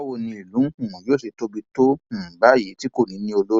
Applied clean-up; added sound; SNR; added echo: none; none; none; none.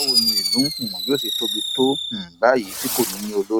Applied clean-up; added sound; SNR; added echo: none; Fireworks; 1 dB; none.